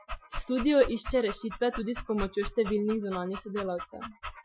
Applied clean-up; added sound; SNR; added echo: classical method Wiener filter.